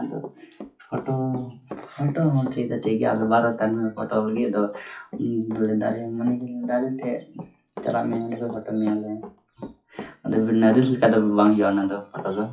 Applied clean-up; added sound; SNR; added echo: classical method WPE with log-MMSE.